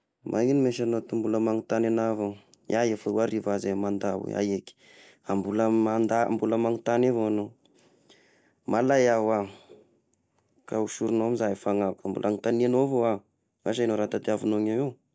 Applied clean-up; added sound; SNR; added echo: none; none; none; none.